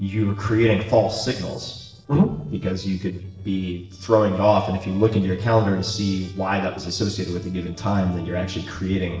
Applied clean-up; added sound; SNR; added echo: neural separator model SepFormer DNS4.